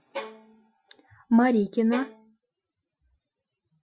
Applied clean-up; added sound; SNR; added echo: classical method Wiener filter.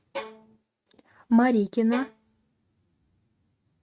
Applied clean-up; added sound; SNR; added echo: neural mask model RNNoise.